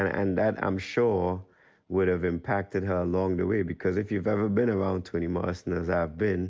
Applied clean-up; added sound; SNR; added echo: none; none; none; none.